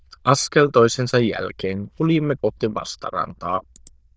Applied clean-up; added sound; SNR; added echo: neural diffusion model UNIVERSE++.